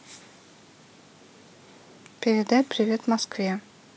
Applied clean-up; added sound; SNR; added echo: none; none; none; none.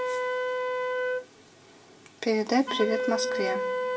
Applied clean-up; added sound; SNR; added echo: none; Wind instrument, woodwind instrument; 0 dB; reverberation time 1.4 s.